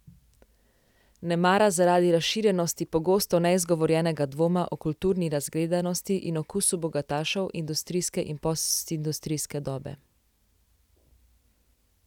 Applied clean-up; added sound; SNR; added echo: none; none; none; none.